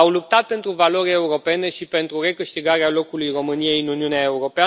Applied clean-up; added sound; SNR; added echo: none; none; none; none.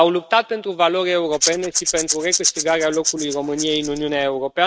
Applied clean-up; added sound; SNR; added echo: neural mask model RNNoise.